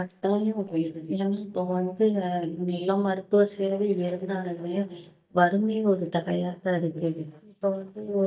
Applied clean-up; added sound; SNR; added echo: neural mask model DeepFilterNet 3.